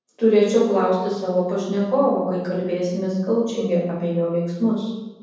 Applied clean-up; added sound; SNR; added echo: none; none; none; reverberation time 1.1 s.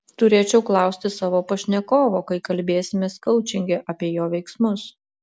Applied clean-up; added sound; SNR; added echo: none; none; none; none.